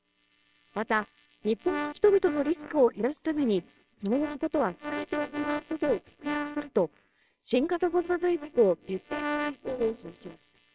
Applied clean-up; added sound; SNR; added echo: neural separator model SepFormer WHAMR!.